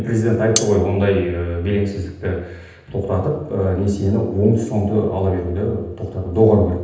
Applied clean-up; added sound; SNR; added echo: none; Cutlery, silverware; 7 dB; reverberation time 0.9 s.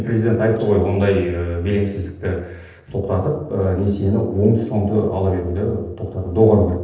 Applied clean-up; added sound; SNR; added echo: neural separator model SepFormer DNS4.